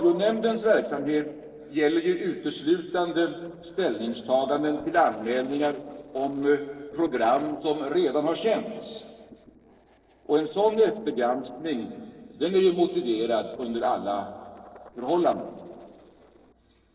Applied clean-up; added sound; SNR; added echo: neural separator model SepFormer DNS4.